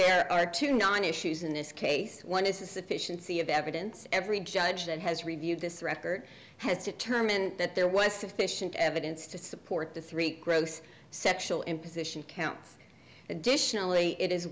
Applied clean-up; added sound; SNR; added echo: none; none; none; none.